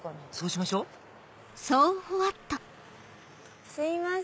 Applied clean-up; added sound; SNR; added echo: none; none; none; none.